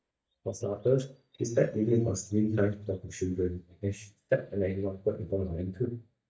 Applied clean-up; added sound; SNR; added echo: neural mask model DeepFilterNet 3.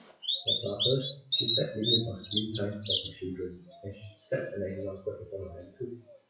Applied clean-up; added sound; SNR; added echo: classical method WPE with log-MMSE.